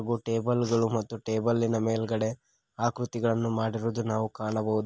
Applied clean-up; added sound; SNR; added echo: none; none; none; none.